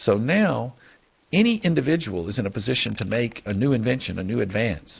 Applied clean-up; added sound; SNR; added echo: neural mask model Resemble Enhance denoiser.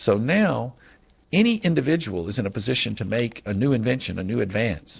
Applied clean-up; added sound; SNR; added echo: neural separator model SepFormer DNS4.